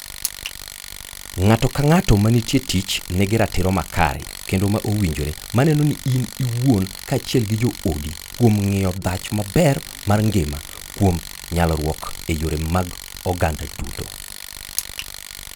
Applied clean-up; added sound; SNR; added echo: none; Tools; 15 dB; none.